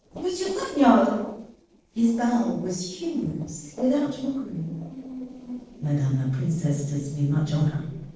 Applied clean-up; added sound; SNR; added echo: neural separator model SepFormer DNS4.